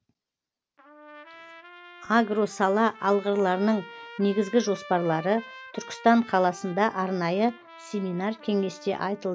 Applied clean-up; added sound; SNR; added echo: none; Trumpet; 19 dB; none.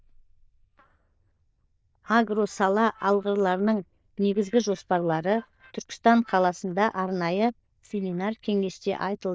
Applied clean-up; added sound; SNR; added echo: neural diffusion model UNIVERSE++.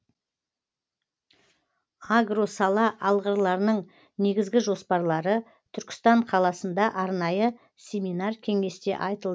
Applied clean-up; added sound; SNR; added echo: none; none; none; none.